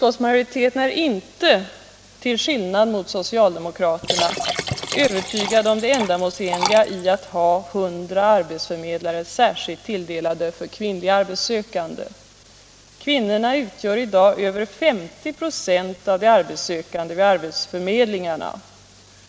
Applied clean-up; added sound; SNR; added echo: none; Liquid; 6 dB; none.